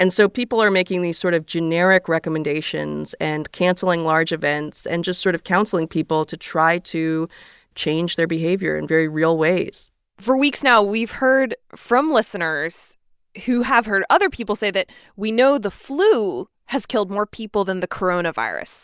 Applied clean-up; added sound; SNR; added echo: none; none; none; none.